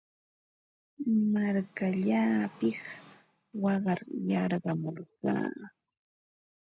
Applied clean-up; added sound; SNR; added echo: none; none; none; none.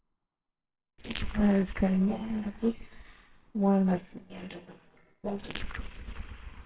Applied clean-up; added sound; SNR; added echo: neural separator model SepFormer WHAMR!.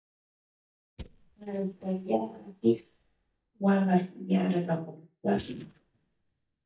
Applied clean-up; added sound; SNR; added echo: neural mask model DeepFilterNet 3.